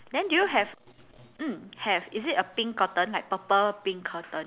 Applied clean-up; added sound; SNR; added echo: none; none; none; none.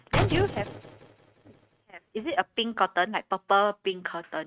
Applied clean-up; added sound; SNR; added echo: neural mask model RNNoise.